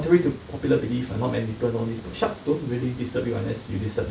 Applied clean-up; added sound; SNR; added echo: none; none; none; none.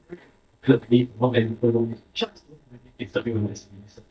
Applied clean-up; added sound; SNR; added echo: neural mask model DeepFilterNet 3.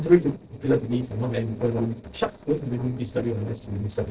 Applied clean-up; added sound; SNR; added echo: neural separator model SepFormer DNS4.